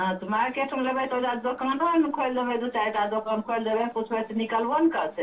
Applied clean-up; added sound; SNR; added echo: neural separator model SepFormer DNS4.